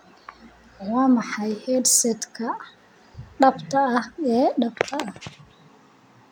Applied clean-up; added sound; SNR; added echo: none; none; none; none.